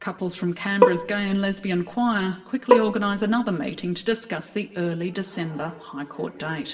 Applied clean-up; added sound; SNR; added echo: none; Bowed string instrument; -1 dB; reverberation time 2.0 s.